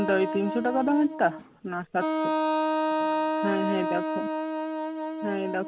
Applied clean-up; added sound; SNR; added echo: none; Wind instrument, woodwind instrument; 0 dB; none.